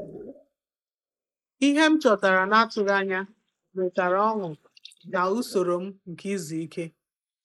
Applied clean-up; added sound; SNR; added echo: neural mask model Resemble Enhance denoiser.